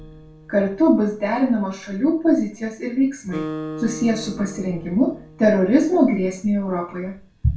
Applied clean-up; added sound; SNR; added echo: none; Acoustic guitar; 16 dB; reverberation time 0.3 s.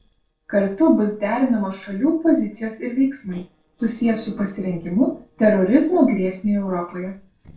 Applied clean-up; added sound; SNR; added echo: neural separator model SepFormer DNS4.